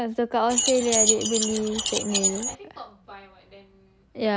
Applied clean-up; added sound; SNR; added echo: none; Keys jangling; -2 dB; none.